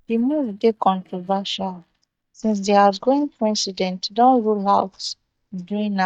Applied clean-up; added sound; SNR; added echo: neural mask model DeepFilterNet 3.